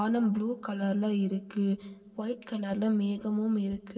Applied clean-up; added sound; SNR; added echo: none; none; none; reverberation time 2.2 s.